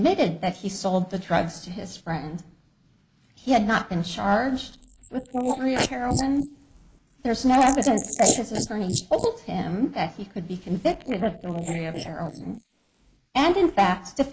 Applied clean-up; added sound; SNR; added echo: neural mask model Resemble Enhance denoiser.